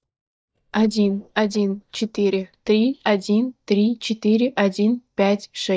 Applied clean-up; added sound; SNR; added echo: neural mask model DeepFilterNet 3.